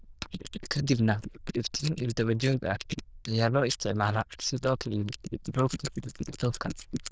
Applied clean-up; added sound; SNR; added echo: neural diffusion model UNIVERSE++.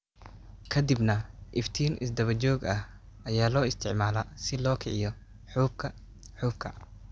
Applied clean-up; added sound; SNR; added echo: none; none; none; none.